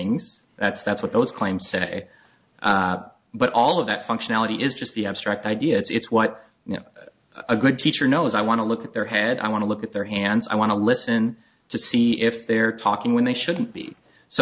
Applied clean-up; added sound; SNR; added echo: none; none; none; none.